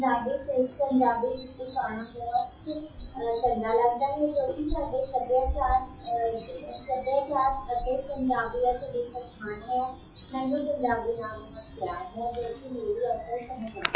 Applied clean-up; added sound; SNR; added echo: classical method WPE with log-MMSE.